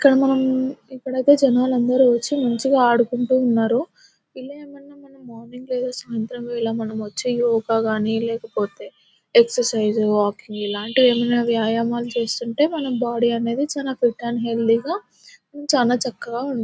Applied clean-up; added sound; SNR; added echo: none; none; none; none.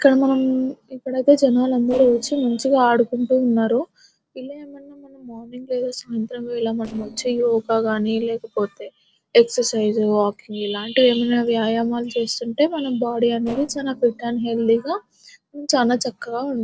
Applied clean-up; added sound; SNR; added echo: neural separator model SepFormer DNS4.